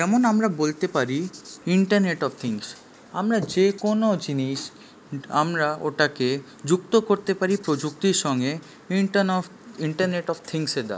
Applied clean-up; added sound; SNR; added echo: none; none; none; none.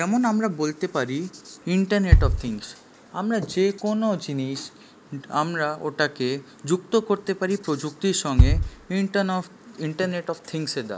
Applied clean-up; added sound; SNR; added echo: none; Bass drum; -2 dB; none.